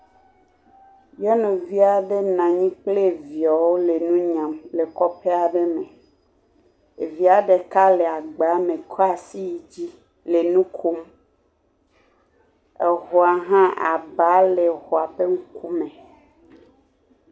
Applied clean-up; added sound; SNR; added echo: none; none; none; none.